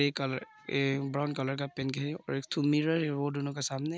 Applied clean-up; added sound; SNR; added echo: none; none; none; none.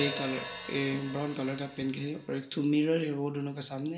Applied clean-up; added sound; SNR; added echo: none; Hi-hat; 9 dB; reverberation time 0.5 s.